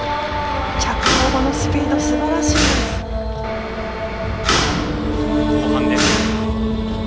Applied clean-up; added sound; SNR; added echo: none; Mechanisms; 0 dB; none.